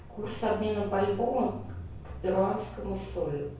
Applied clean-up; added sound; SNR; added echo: none; Mechanisms / Bicycle; 11 dB; reverberation time 0.6 s.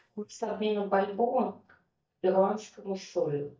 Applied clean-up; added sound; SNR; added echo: neural mask model DeepFilterNet 3.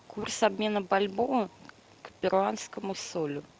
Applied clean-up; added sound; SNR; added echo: none; none; none; none.